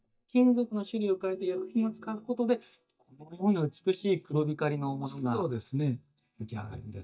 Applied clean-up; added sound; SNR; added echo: neural mask model DeepFilterNet 3.